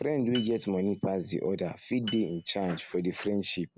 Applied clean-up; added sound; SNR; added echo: none; Piano; 17 dB; none.